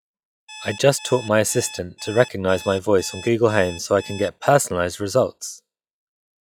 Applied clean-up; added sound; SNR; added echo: classical method log-MMSE.